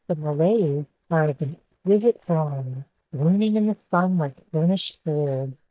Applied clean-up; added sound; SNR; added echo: neural mask model DeepFilterNet 3.